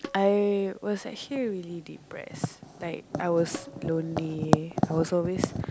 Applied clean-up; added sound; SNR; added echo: none; Tabla; 17 dB; none.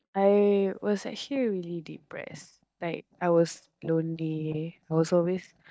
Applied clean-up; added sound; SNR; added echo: neural mask model DeepFilterNet 3.